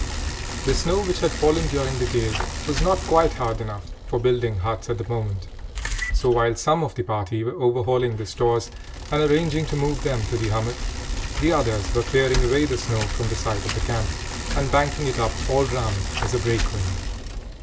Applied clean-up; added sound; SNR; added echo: none; Bicycle; 4 dB; none.